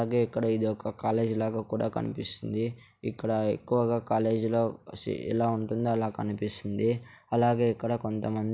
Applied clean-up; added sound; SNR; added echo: none; none; none; none.